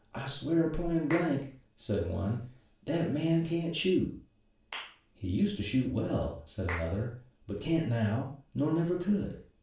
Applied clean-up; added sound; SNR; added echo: none; Clapping / Chirp, tweet; 19 dB; reverberation time 0.4 s.